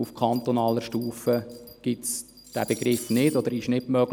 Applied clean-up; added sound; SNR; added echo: none; Bell + Cutlery, silverware; 19 dB; none.